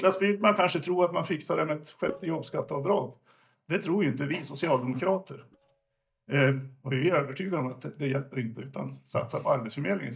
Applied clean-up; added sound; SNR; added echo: neural mask model DeepFilterNet 3.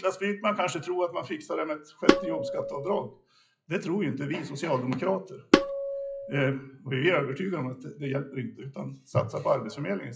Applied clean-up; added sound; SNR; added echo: classical method WPE with log-MMSE.